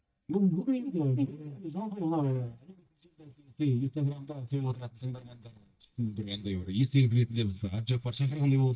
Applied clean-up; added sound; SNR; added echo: neural mask model DeepFilterNet 3.